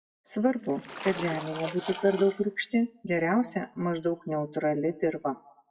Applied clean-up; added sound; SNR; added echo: classical method WPE with log-MMSE.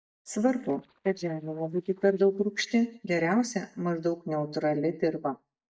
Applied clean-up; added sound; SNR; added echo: neural mask model DeepFilterNet 3.